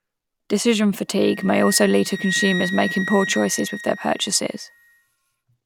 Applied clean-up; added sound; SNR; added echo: none; Wind instrument, woodwind instrument; 10 dB; none.